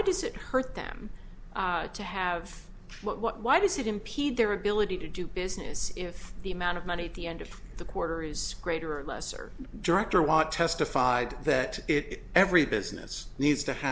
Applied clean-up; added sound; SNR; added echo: none; none; none; none.